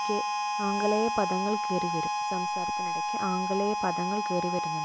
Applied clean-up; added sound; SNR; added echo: none; Harmonica; -2 dB; none.